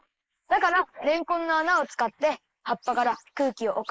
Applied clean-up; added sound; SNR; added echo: neural mask model Resemble Enhance denoiser.